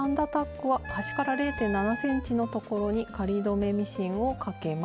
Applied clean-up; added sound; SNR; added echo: none; Wind instrument, woodwind instrument; 10 dB; none.